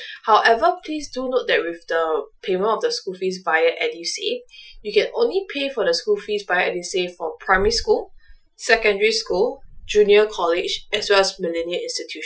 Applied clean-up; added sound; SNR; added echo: classical method Wiener filter.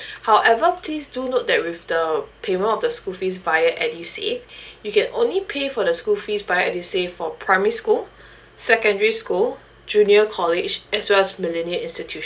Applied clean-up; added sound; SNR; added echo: none; none; none; none.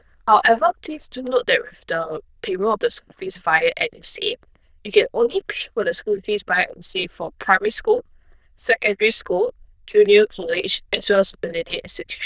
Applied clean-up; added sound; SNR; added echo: neural diffusion model UNIVERSE++.